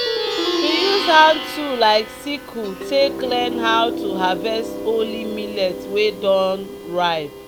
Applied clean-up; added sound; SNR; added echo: none; Plucked string instrument; 6 dB; none.